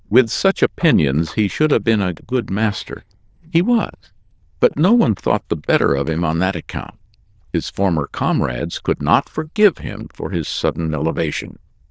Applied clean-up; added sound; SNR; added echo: neural diffusion model UNIVERSE++.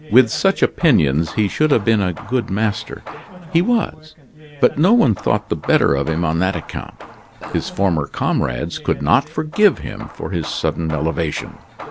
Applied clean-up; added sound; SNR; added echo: none; Hammer / Wood + Burping, eructation; 19 dB; none.